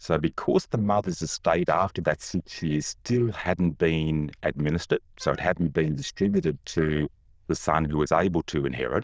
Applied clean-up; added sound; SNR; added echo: neural diffusion model UNIVERSE++.